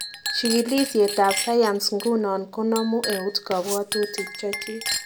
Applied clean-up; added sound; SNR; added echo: none; Chink, clink; 9 dB; none.